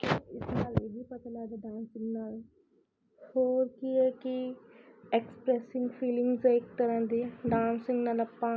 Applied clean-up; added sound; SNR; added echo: none; none; none; none.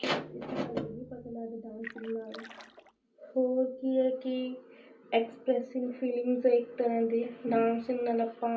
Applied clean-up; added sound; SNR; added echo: none; Splash, splatter; 17 dB; reverberation time 0.3 s.